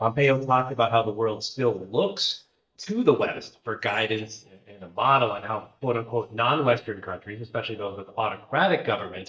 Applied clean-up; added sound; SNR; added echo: neural mask model DeepFilterNet 3.